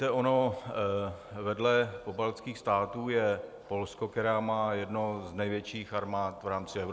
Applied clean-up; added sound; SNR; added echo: none; none; none; none.